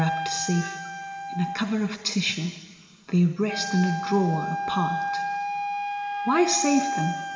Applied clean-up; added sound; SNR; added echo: none; Wind instrument, woodwind instrument; 4 dB; reverberation time 3.0 s.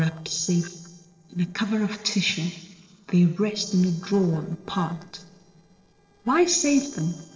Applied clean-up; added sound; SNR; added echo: neural separator model SepFormer DNS4.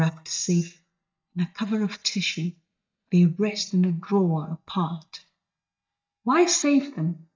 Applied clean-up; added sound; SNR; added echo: neural mask model DeepFilterNet 3.